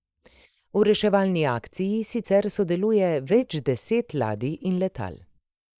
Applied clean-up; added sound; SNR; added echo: neural mask model Resemble Enhance denoiser.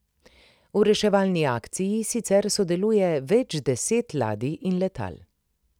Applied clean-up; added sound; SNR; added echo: none; none; none; none.